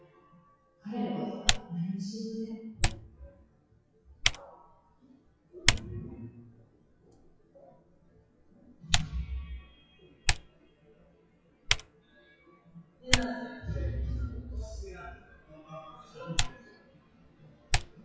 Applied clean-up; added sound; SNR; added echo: classical method WPE with log-MMSE.